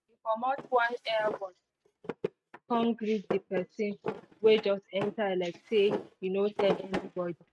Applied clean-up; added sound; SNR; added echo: neural mask model RNNoise.